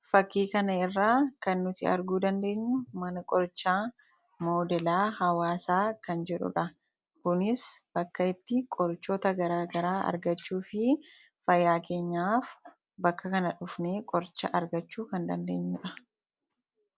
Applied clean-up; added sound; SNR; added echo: none; none; none; none.